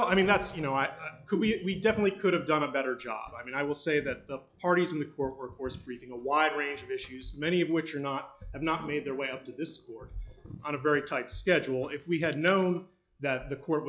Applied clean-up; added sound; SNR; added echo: classical method log-MMSE.